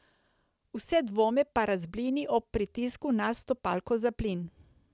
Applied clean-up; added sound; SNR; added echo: none; none; none; none.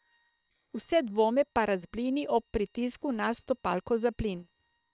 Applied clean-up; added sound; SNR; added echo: neural separator model SepFormer WHAM!.